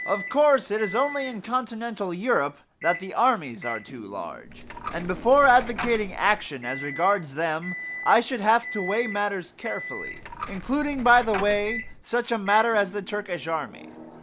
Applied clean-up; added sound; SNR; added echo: none; Coin (dropping) + Microwave oven; 12 dB; none.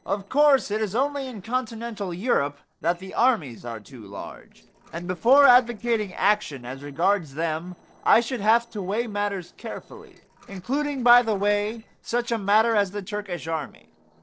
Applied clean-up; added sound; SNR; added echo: neural separator model SepFormer DNS4.